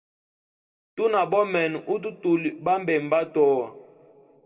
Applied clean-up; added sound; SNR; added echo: none; none; none; reverberation time 1.4 s.